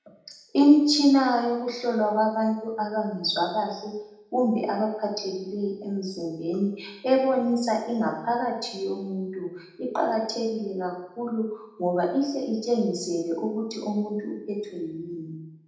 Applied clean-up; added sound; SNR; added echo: none; none; none; reverberation time 0.8 s.